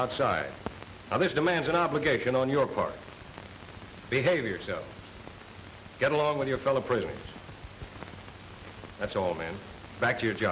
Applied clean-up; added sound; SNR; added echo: none; none; none; none.